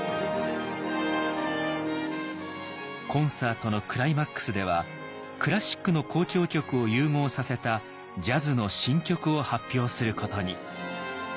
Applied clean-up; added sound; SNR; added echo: none; none; none; none.